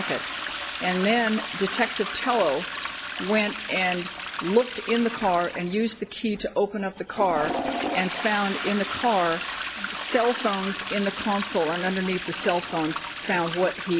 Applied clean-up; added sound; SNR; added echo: none; Toilet flush; 6 dB; none.